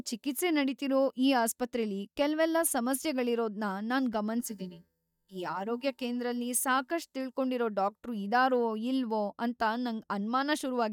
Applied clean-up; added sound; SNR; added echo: neural mask model DeepFilterNet 3.